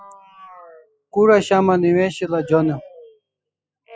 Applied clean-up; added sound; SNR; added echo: classical method spectral subtraction.